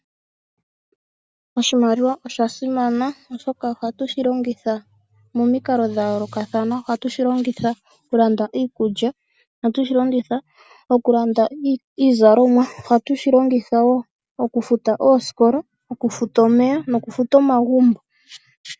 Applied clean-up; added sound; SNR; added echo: none; none; none; none.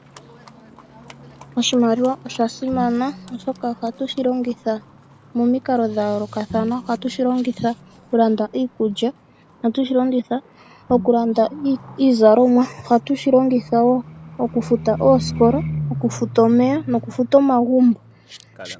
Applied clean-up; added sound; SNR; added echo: none; Livestock, farm animals, working animals + Bowed string instrument; 15 dB; none.